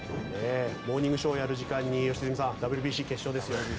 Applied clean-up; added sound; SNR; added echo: none; Thunder; 12 dB; none.